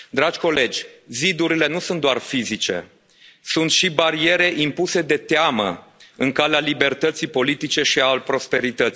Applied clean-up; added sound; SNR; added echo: none; none; none; none.